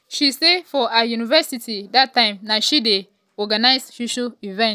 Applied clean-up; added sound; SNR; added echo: none; none; none; none.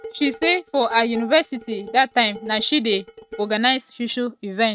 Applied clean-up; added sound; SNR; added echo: neural mask model RNNoise.